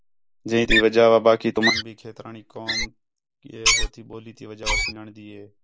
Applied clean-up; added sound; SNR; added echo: neural mask model Resemble Enhance denoiser.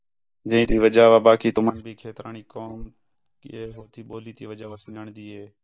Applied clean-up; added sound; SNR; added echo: neural mask model DeepFilterNet 3.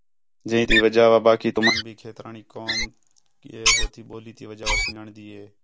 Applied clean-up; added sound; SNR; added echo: none; Wild animals; 3 dB; none.